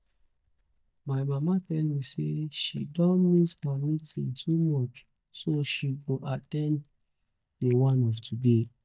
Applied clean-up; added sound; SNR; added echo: neural mask model DeepFilterNet 3.